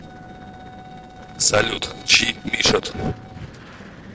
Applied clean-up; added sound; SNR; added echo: neural separator model SepFormer DNS4.